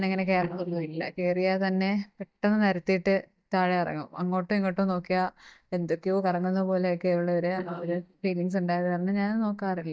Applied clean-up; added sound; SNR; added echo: neural mask model DeepFilterNet 3.